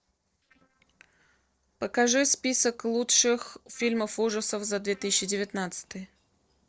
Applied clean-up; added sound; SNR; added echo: neural separator model SepFormer DNS4.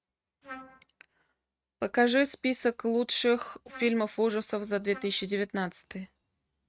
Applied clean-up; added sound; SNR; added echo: neural mask model RNNoise.